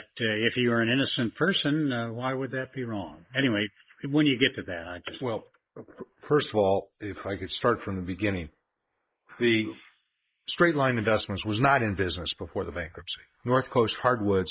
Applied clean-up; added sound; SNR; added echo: neural mask model Resemble Enhance denoiser.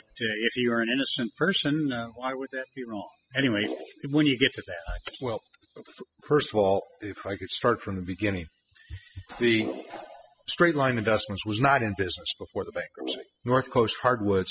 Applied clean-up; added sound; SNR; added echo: classical method spectral subtraction.